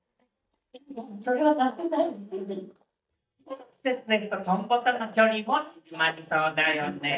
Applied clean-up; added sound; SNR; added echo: neural mask model DeepFilterNet 3.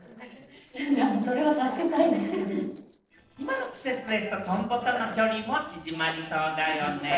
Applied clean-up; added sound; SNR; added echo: neural separator model SepFormer DNS4.